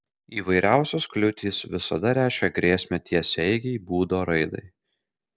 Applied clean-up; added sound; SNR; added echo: none; none; none; none.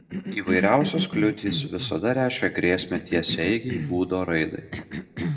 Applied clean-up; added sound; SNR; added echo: none; Cough; 7 dB; reverberation time 0.7 s.